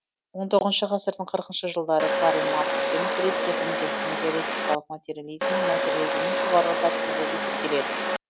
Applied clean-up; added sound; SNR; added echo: none; Domestic sounds, home sounds; -2 dB; none.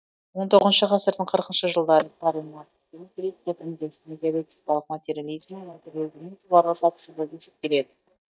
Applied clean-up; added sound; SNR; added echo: neural mask model DeepFilterNet 3.